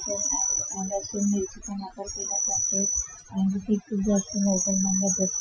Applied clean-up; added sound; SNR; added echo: classical method Wiener filter.